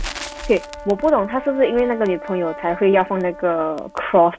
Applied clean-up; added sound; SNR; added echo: none; Brass instrument + Crackle; 14 dB; none.